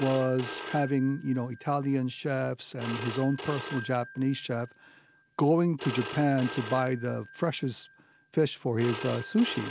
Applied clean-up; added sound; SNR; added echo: none; Telephone; 13 dB; none.